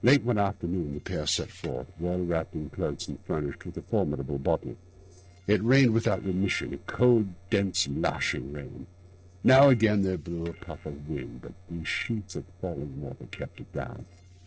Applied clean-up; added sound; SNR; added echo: neural separator model SepFormer DNS4.